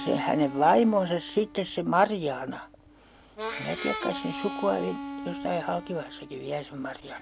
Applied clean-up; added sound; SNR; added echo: none; Harmonica; 11 dB; none.